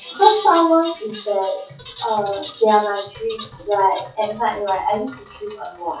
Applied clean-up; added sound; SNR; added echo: classical method WPE with log-MMSE.